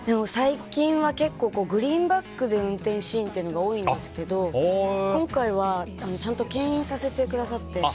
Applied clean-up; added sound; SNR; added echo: none; none; none; none.